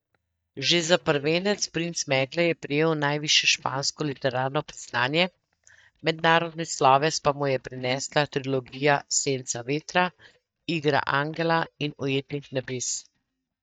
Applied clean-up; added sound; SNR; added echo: neural mask model DeepFilterNet 3.